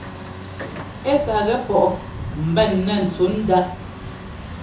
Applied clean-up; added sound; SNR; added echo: none; Truck; 11 dB; reverberation time 0.6 s.